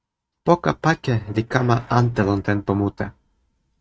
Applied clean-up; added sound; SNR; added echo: neural mask model RNNoise.